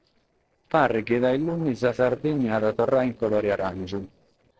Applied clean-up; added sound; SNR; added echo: neural separator model SepFormer DNS4.